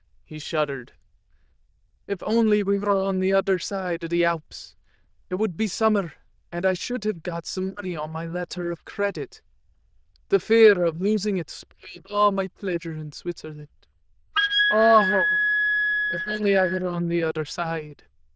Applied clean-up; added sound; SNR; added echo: neural diffusion model UNIVERSE++.